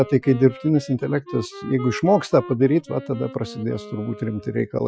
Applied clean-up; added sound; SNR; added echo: classical method Wiener filter.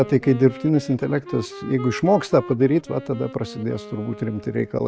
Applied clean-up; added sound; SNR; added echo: none; Wind instrument, woodwind instrument; 16 dB; none.